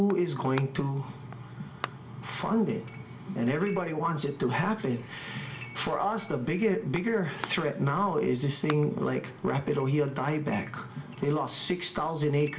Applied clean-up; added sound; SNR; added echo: none; Chink, clink; 18 dB; reverberation time 0.5 s.